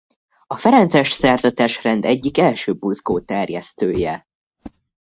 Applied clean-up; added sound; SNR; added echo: neural mask model RNNoise.